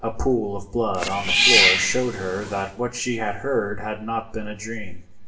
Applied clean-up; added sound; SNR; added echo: none; Cat; -2 dB; reverberation time 0.6 s.